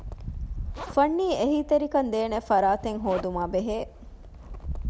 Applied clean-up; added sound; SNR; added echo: none; Zipper (clothing); 20 dB; none.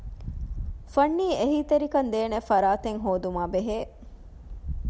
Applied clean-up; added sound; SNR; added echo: none; none; none; none.